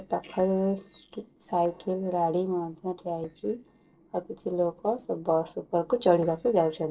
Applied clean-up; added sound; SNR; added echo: neural separator model SepFormer DNS4.